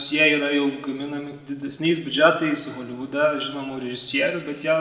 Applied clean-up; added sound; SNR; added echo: none; none; none; reverberation time 1.2 s.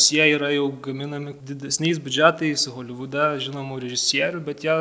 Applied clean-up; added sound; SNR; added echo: none; none; none; none.